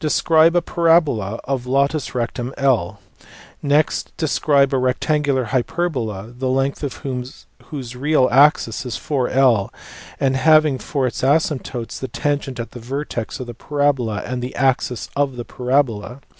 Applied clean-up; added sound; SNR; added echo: none; none; none; none.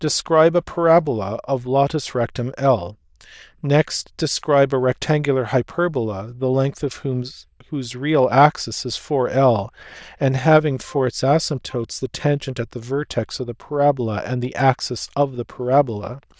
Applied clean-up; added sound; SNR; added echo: neural diffusion model UNIVERSE++.